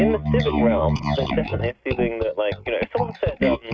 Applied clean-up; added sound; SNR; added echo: neural mask model RNNoise.